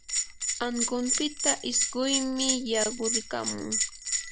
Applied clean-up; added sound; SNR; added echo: none; Bell; -1 dB; none.